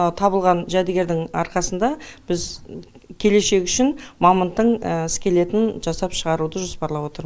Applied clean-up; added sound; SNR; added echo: none; none; none; none.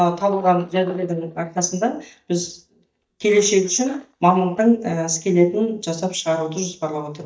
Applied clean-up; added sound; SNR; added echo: neural mask model DeepFilterNet 3.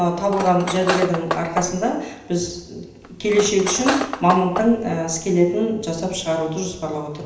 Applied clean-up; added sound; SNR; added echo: none; Cutlery, silverware; 7 dB; reverberation time 0.9 s.